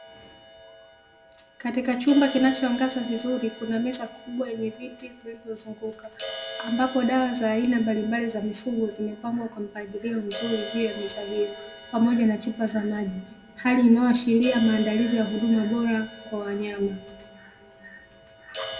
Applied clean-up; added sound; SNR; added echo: none; Crash cymbal; 14 dB; reverberation time 1.8 s.